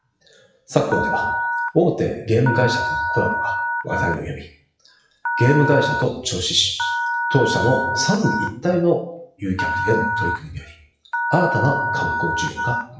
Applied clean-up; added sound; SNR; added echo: classical method WPE with log-MMSE.